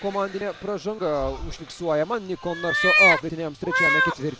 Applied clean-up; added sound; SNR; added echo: none; Meow; -2 dB; none.